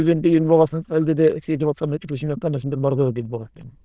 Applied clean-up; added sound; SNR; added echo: neural diffusion model UNIVERSE++.